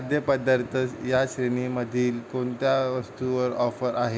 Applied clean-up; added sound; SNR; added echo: none; none; none; none.